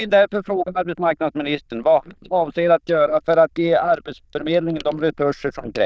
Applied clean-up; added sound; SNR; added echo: neural diffusion model UNIVERSE++.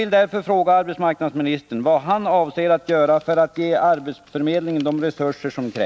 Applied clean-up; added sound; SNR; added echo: none; none; none; none.